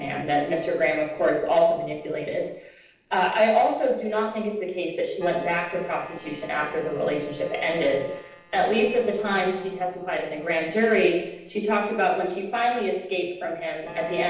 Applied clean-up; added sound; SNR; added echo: neural separator model SepFormer DNS4.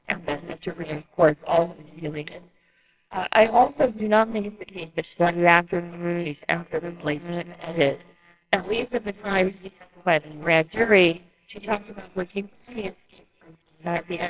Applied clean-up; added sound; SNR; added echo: neural separator model SepFormer WHAMR!.